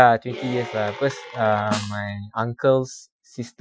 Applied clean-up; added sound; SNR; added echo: classical method Wiener filter.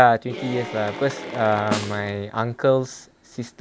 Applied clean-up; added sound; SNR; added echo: none; Applause / Cheering + Snare drum; 11 dB; none.